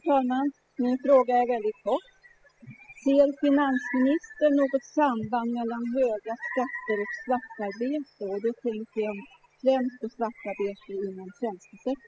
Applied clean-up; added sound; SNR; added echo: classical method spectral subtraction.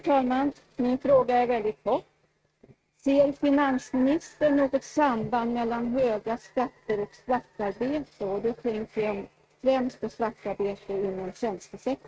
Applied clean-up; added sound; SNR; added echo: neural mask model RNNoise.